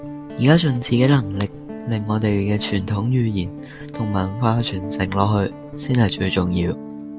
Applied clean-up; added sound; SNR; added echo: none; Guitar; 12 dB; none.